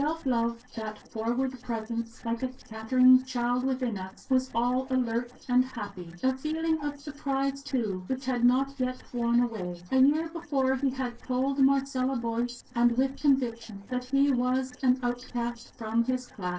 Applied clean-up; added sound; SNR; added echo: neural separator model SepFormer DNS4.